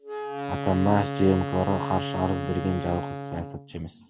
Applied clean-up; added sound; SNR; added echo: none; Wind instrument, woodwind instrument; 5 dB; none.